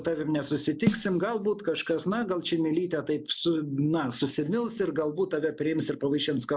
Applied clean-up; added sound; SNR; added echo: none; Snare drum; 6 dB; none.